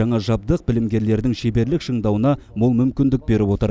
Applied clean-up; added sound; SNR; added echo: none; none; none; none.